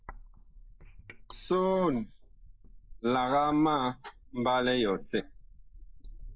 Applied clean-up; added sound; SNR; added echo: neural mask model Resemble Enhance denoiser.